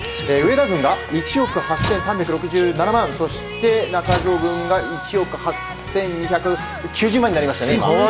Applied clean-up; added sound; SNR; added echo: none; Slam / Tools; 11 dB; none.